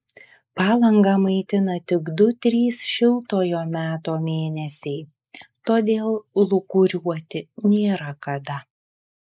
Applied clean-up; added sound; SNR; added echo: neural mask model Resemble Enhance denoiser.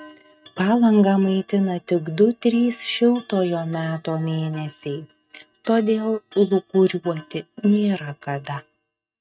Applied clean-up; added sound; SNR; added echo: neural mask model RNNoise.